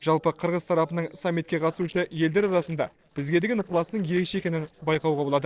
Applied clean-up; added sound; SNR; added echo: neural separator model SepFormer DNS4.